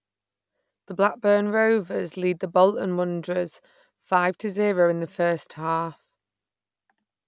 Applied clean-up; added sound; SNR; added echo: none; none; none; none.